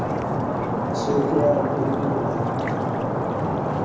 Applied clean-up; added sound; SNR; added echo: none; Stream; -4 dB; reverberation time 0.6 s.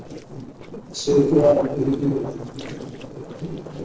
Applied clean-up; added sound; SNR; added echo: neural separator model SepFormer DNS4.